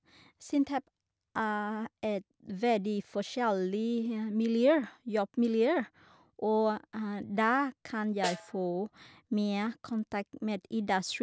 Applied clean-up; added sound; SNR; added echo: none; Snare drum; 14 dB; none.